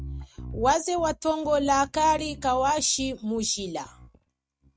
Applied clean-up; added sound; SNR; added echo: neural mask model RNNoise.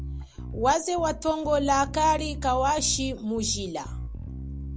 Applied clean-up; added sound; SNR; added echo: none; Bass guitar; 9 dB; none.